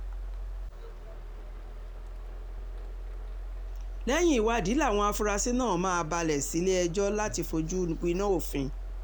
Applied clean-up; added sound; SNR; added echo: none; Mechanisms; 7 dB; none.